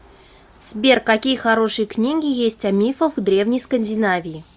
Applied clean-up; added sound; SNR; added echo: none; none; none; none.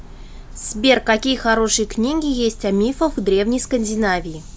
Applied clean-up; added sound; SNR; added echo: none; Bird / Breathing; 15 dB; none.